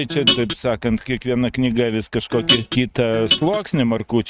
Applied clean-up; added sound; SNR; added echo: neural mask model RNNoise.